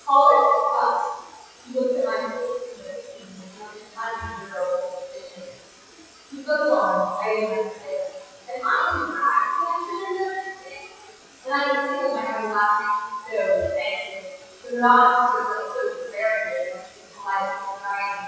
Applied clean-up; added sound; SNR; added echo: classical method WPE with log-MMSE.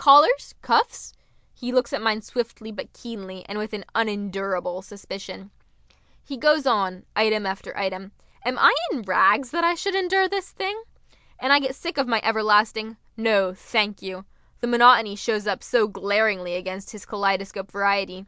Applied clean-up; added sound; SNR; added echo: none; none; none; none.